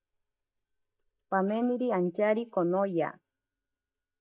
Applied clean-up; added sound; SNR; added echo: neural mask model DeepFilterNet 3.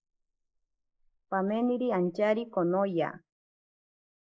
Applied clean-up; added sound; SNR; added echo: neural mask model Resemble Enhance denoiser.